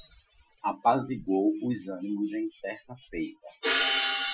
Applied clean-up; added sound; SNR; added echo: classical method Wiener filter.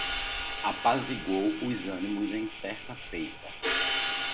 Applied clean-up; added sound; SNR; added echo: none; Waves, surf + Hi-hat; -1 dB; none.